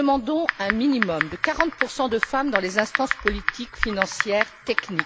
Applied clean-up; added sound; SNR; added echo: none; Typing; 3 dB; none.